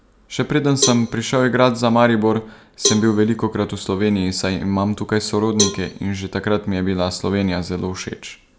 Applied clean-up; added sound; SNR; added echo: none; Cowbell; 9 dB; none.